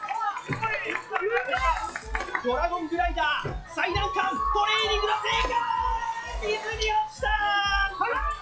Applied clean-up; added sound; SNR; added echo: classical method log-MMSE.